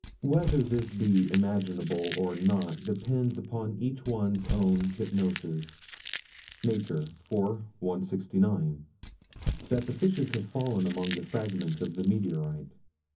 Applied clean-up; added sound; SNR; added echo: none; Crumpling, crinkling / Crushing; 11 dB; reverberation time 0.3 s.